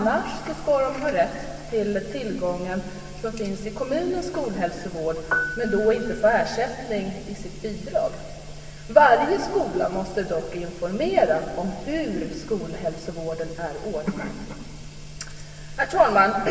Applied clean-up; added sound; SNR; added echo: none; Piano; 6 dB; reverberation time 1.9 s.